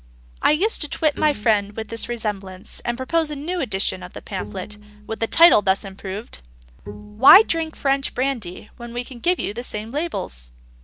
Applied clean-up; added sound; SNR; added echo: none; Bowed string instrument; 17 dB; none.